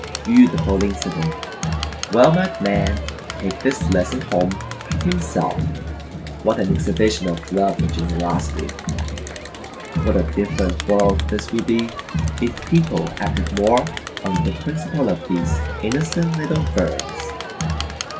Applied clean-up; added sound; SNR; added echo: none; Crowd; 4 dB; none.